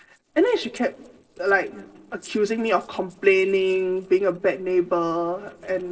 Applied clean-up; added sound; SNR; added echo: neural separator model SepFormer DNS4.